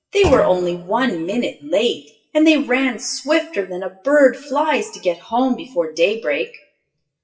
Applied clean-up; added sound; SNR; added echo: classical method WPE with log-MMSE.